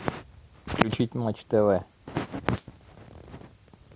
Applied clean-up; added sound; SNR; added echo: none; none; none; none.